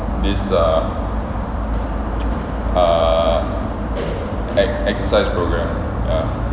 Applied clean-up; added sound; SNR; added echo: none; none; none; none.